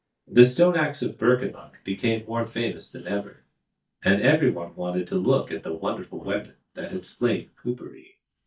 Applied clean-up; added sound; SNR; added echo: neural mask model DeepFilterNet 3.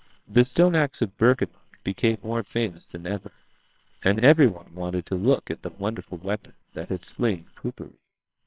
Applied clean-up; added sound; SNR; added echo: neural separator model SepFormer WHAMR!.